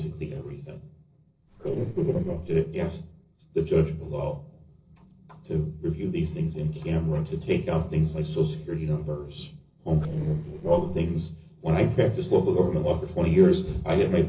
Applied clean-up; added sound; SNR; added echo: neural separator model SepFormer DNS4.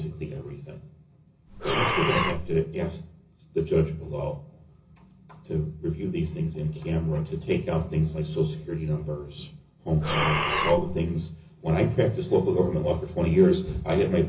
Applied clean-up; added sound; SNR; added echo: none; Breathing; 1 dB; reverberation time 0.4 s.